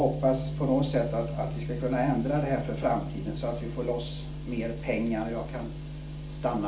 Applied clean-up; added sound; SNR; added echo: none; none; none; reverberation time 0.4 s.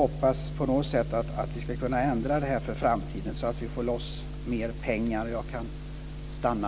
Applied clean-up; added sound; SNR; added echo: none; none; none; none.